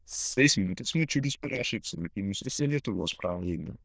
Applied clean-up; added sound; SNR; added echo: neural diffusion model UNIVERSE++.